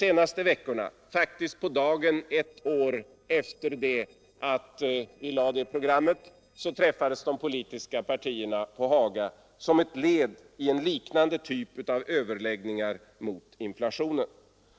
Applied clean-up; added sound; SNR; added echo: neural separator model SepFormer DNS4.